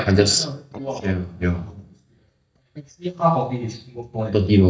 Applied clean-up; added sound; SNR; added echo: neural mask model DeepFilterNet 3.